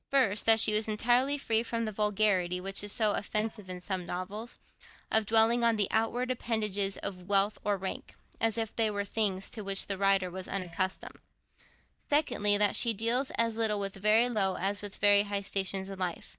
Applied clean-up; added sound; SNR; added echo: neural mask model DeepFilterNet 3.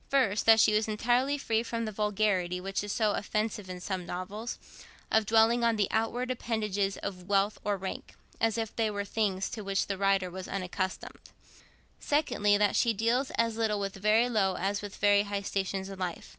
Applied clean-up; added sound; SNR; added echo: none; none; none; none.